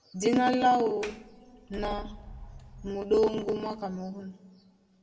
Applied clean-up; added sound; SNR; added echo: none; Sliding door; 16 dB; reverberation time 1.1 s.